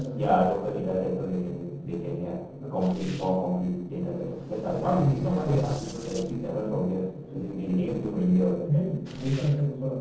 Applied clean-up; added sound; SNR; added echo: neural separator model SepFormer DNS4.